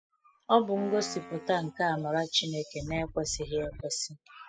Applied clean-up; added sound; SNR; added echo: classical method spectral subtraction.